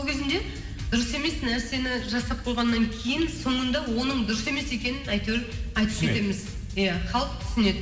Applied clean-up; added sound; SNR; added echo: none; none; none; reverberation time 2.0 s.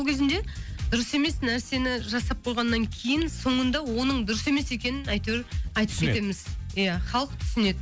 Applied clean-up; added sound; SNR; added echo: none; none; none; none.